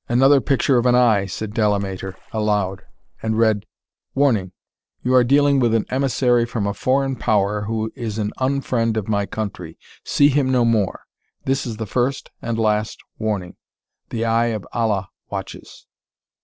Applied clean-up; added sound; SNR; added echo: neural separator model SepFormer DNS4.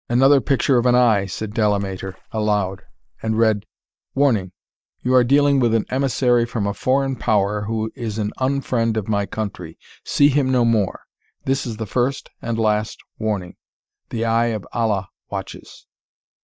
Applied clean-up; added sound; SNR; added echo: neural mask model DeepFilterNet 3.